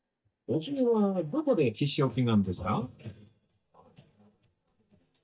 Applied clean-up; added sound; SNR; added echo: neural mask model DeepFilterNet 3.